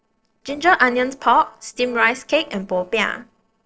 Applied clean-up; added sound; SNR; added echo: neural separator model SepFormer DNS4.